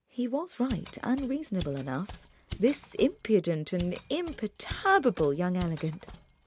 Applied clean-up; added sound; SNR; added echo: none; Mechanisms; 14 dB; none.